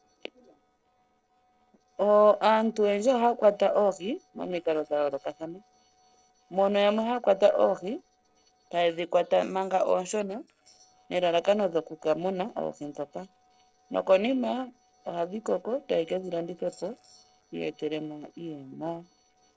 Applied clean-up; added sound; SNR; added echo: neural separator model SepFormer DNS4.